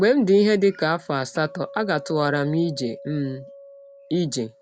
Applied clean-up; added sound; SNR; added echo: none; Acoustic guitar; 20 dB; none.